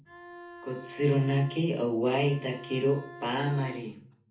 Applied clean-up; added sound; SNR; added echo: none; Bowed string instrument; 17 dB; reverberation time 0.4 s.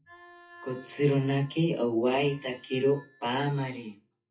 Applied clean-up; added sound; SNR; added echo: classical method WPE with log-MMSE.